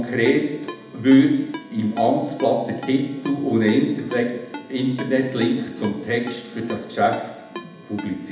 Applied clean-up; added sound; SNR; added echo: none; Ringtone; 17 dB; reverberation time 0.8 s.